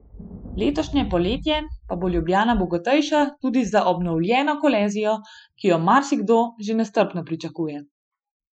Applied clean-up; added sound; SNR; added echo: classical method Wiener filter.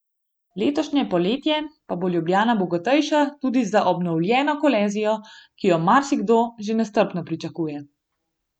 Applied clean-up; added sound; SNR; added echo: none; none; none; none.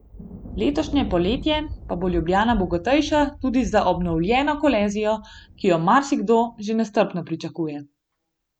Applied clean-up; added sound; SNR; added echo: none; Thunder; 14 dB; none.